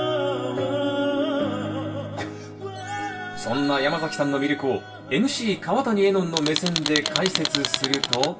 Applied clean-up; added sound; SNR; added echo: none; Tools; 2 dB; reverberation time 0.2 s.